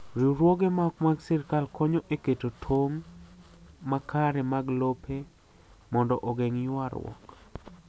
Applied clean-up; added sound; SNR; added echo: none; none; none; none.